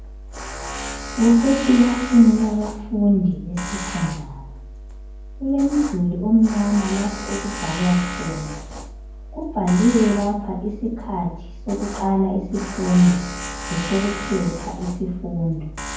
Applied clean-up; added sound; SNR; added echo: none; Tools; 11 dB; reverberation time 0.9 s.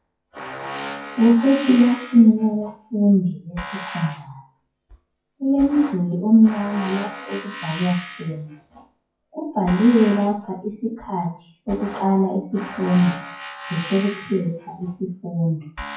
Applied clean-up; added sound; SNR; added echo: classical method WPE with log-MMSE.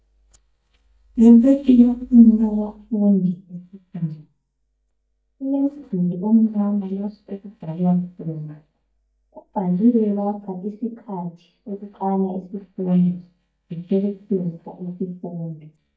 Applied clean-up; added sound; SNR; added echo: neural mask model DeepFilterNet 3.